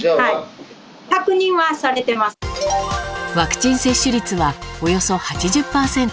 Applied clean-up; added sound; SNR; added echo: none; none; none; none.